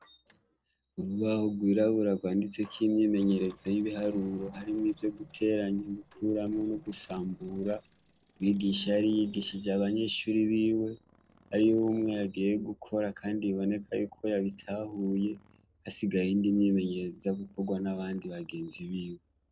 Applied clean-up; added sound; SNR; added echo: neural separator model SepFormer DNS4.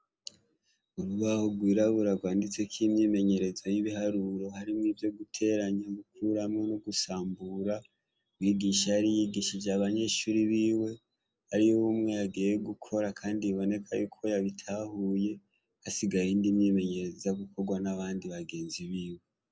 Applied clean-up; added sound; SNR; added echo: none; none; none; none.